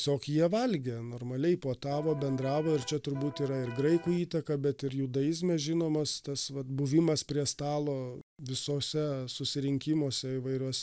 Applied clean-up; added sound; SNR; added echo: none; Electric guitar; 15 dB; none.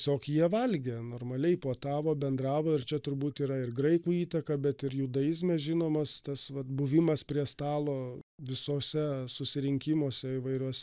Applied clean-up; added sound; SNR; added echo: neural mask model Resemble Enhance denoiser.